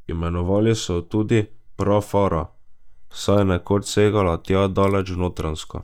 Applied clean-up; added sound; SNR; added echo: neural mask model DeepFilterNet 3.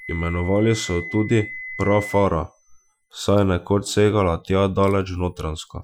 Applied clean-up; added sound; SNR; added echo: classical method Wiener filter.